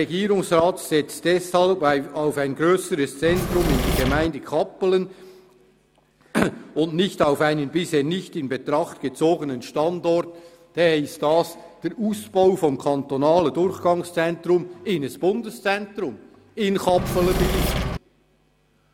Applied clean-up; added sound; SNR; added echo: none; Engine / Mechanisms; 0 dB; none.